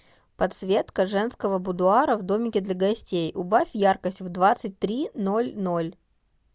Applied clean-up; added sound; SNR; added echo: none; none; none; none.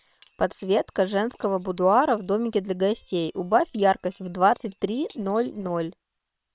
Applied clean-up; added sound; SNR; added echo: neural separator model SepFormer WHAM!.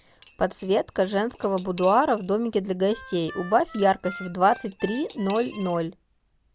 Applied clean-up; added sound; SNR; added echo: none; Cutlery, silverware / Dishes, pots, and pans + Harmonica; 19 dB; none.